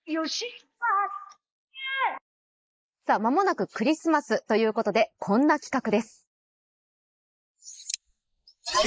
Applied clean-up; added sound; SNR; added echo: neural mask model Resemble Enhance denoiser.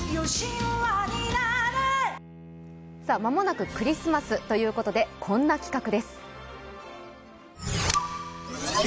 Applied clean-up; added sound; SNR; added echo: none; Bowed string instrument; 19 dB; none.